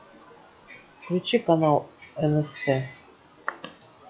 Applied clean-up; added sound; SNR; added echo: classical method log-MMSE.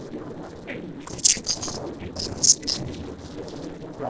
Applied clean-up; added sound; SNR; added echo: neural separator model SepFormer DNS4.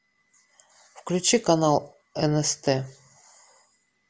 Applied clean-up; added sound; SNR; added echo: none; none; none; none.